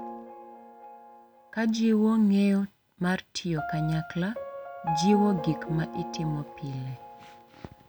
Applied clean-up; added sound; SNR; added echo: none; Piano; 10 dB; none.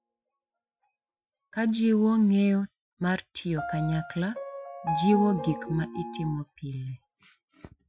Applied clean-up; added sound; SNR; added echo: classical method Wiener filter.